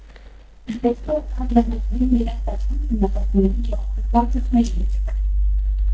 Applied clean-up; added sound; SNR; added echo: neural mask model DeepFilterNet 3.